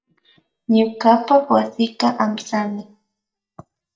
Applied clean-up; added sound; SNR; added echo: neural mask model DeepFilterNet 3.